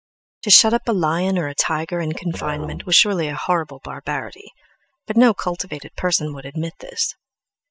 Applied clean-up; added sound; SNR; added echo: neural mask model DeepFilterNet 3.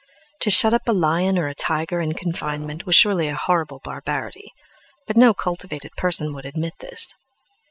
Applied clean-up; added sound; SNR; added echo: neural separator model SepFormer DNS4.